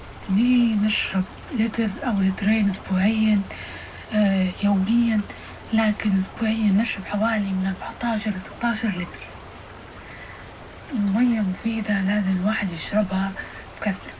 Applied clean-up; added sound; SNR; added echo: none; Stream / Trickle, dribble; 16 dB; reverberation time 0.3 s.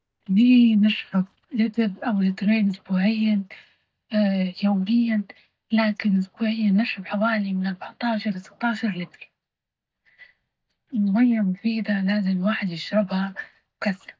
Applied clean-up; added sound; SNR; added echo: neural mask model DeepFilterNet 3.